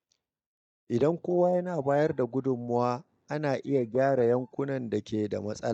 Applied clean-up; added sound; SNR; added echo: neural mask model DeepFilterNet 3.